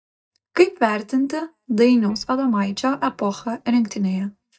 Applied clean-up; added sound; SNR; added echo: neural mask model DeepFilterNet 3.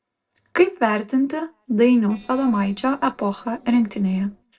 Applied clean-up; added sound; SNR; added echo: neural separator model SepFormer DNS4.